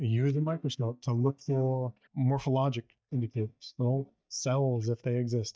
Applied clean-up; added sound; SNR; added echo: neural mask model DeepFilterNet 3.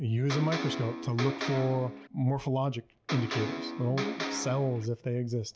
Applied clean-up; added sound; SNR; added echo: none; Electric guitar; 5 dB; none.